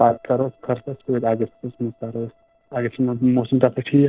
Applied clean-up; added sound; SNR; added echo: neural separator model SepFormer DNS4.